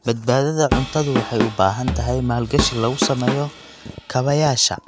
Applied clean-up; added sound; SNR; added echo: none; Drum kit; 5 dB; none.